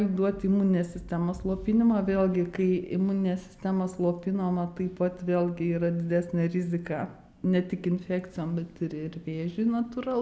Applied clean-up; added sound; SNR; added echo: none; none; none; none.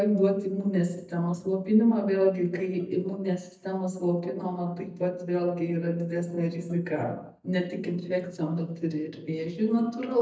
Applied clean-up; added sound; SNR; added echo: neural mask model DeepFilterNet 3.